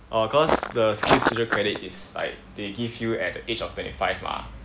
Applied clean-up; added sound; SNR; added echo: none; Walk, footsteps; -2 dB; none.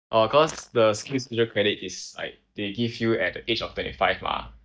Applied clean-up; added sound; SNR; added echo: neural mask model DeepFilterNet 3.